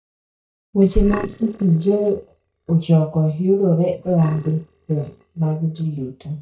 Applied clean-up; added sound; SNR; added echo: neural mask model DeepFilterNet 3.